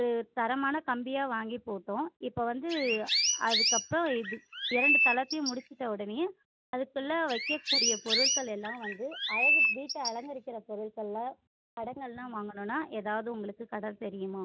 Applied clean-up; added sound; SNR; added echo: none; Chirp, tweet; -4 dB; none.